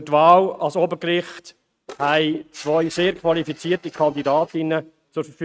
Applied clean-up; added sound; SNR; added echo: neural mask model RNNoise.